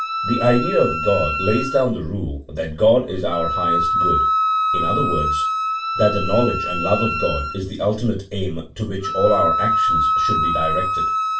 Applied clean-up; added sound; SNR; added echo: none; Wind instrument, woodwind instrument; 1 dB; reverberation time 0.2 s.